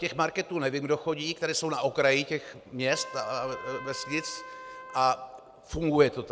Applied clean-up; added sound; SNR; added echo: none; Trumpet; 17 dB; none.